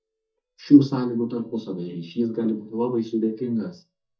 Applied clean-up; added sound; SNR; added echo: neural mask model DeepFilterNet 3.